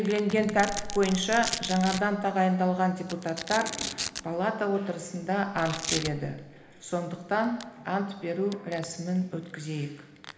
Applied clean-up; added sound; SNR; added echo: none; Domestic sounds, home sounds; 11 dB; reverberation time 1.1 s.